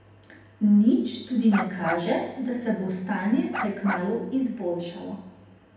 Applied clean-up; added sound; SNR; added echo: none; Bark; 8 dB; reverberation time 0.9 s.